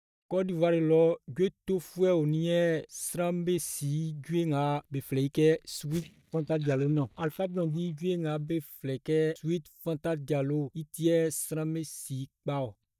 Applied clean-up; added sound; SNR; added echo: neural mask model DeepFilterNet 3.